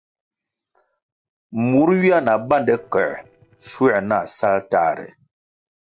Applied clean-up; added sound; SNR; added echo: neural separator model SepFormer DNS4.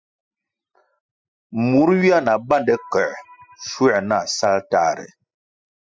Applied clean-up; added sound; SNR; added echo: classical method spectral subtraction.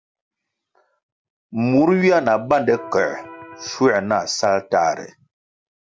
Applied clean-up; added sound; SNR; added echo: none; Electric guitar; 16 dB; none.